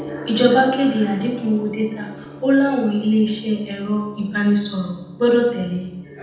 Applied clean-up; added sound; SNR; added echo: none; Gong; 16 dB; reverberation time 0.9 s.